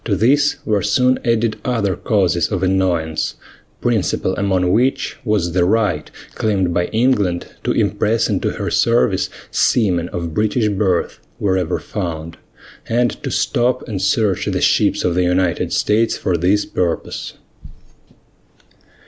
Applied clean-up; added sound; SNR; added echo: none; none; none; none.